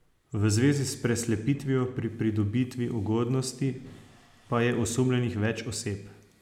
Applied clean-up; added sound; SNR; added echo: none; none; none; none.